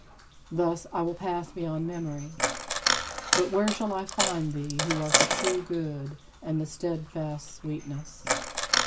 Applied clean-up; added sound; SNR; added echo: none; Coin (dropping); 0 dB; none.